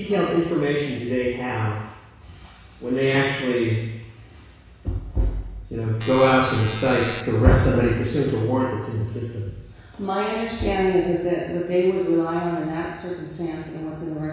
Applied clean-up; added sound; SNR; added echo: none; Alarm; 11 dB; reverberation time 1.1 s.